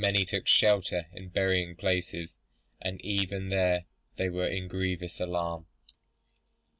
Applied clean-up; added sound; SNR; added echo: none; none; none; none.